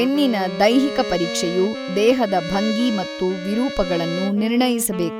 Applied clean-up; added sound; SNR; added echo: none; Wind instrument, woodwind instrument + Bowed string instrument; 9 dB; none.